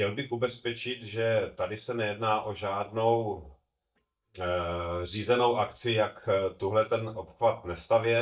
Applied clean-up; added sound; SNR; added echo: neural mask model DeepFilterNet 3.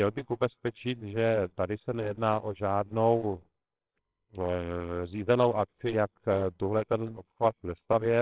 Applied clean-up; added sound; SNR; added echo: neural separator model SepFormer WHAMR!.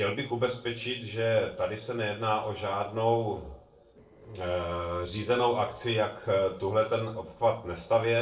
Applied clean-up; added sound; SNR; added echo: neural separator model SepFormer DNS4.